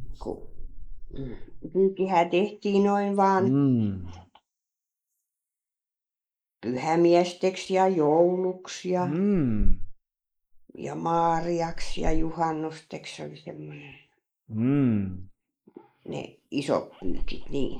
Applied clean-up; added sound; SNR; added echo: neural mask model Resemble Enhance denoiser.